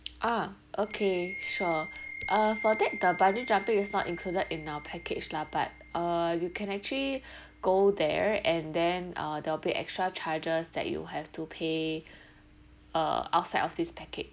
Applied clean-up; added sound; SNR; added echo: none; Bell; 15 dB; none.